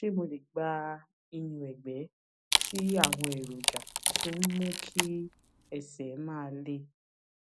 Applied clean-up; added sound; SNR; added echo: none; Wood; -4 dB; none.